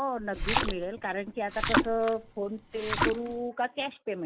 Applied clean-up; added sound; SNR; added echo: none; Splash, splatter; 0 dB; none.